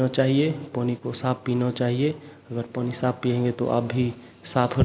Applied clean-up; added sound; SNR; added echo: none; none; none; none.